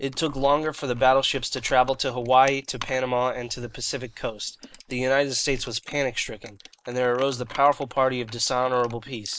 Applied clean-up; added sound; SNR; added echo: neural mask model Resemble Enhance denoiser.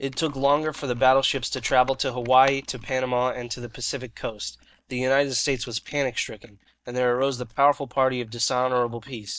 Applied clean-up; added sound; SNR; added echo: neural mask model DeepFilterNet 3.